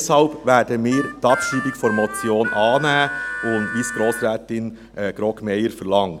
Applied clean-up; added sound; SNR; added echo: none; Harmonica; 8 dB; none.